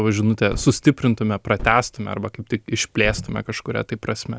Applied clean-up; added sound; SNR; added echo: none; Gunshot, gunfire; 14 dB; none.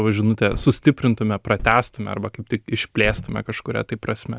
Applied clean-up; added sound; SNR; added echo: neural mask model DeepFilterNet 3.